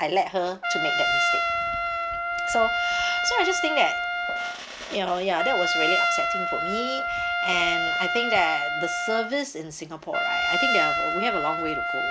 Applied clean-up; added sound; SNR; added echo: none; Trumpet; -2 dB; none.